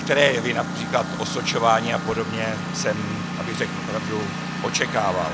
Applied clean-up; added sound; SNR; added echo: none; Engine; 4 dB; none.